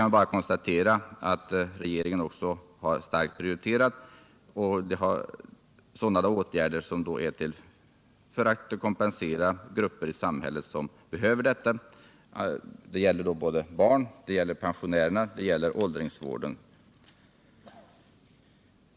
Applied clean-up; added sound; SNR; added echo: none; none; none; none.